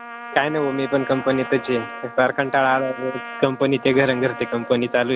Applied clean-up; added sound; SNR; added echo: none; Trumpet; 14 dB; none.